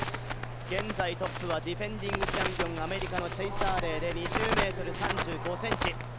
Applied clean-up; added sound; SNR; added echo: none; Crackle; -1 dB; none.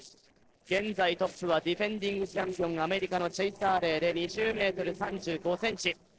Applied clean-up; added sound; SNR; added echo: neural separator model SepFormer DNS4.